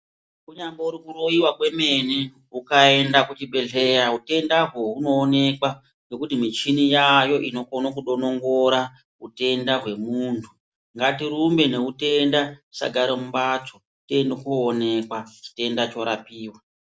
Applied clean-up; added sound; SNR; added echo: none; none; none; none.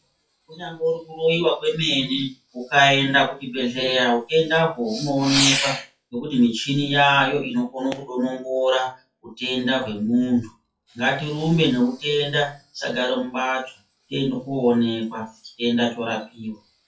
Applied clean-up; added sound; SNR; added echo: classical method WPE with log-MMSE.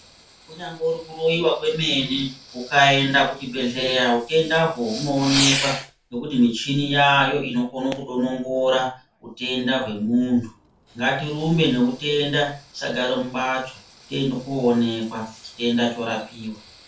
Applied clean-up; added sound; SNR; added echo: none; Fireworks; 13 dB; reverberation time 0.3 s.